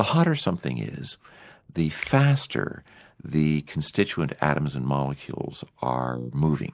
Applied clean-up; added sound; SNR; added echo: neural mask model Resemble Enhance denoiser.